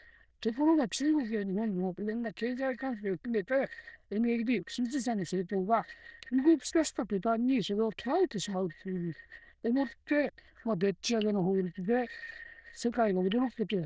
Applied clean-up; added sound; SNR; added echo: neural diffusion model UNIVERSE++.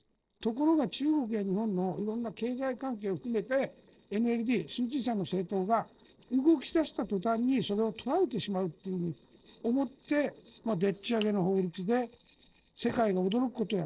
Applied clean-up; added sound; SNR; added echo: neural separator model SepFormer DNS4.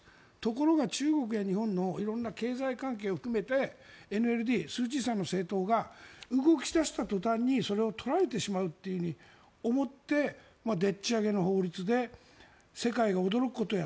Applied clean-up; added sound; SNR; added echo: none; none; none; none.